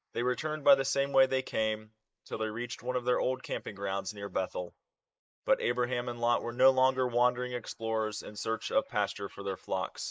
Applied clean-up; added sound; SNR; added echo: neural mask model Resemble Enhance denoiser.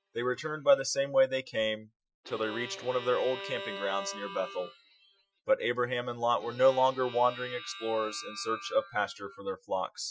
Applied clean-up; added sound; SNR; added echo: classical method Wiener filter.